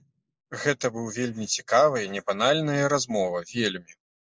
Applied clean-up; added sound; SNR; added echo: neural mask model Resemble Enhance denoiser.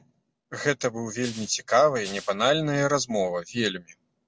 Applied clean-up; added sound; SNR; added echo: none; Rattle (instrument); 15 dB; none.